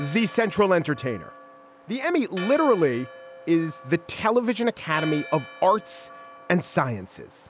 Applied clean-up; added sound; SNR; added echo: none; Church bell; 17 dB; none.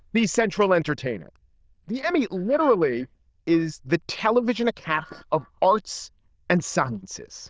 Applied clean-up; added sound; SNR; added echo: neural diffusion model UNIVERSE++.